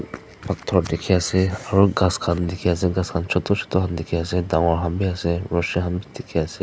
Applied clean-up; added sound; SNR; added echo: none; none; none; none.